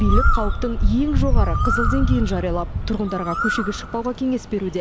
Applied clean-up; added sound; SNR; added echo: none; Bird; -4 dB; none.